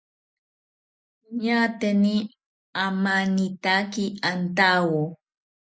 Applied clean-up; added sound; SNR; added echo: none; none; none; none.